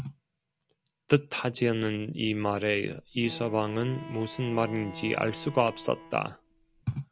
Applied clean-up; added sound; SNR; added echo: none; Bowed string instrument; 15 dB; none.